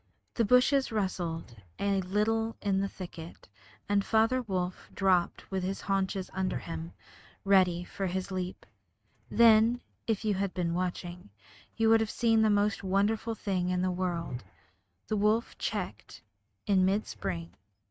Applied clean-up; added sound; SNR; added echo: neural mask model RNNoise.